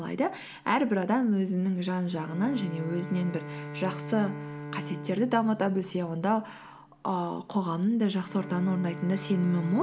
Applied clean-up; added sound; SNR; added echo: none; Bowed string instrument; 13 dB; none.